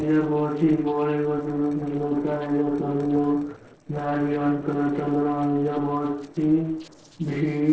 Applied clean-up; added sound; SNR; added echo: neural separator model SepFormer DNS4.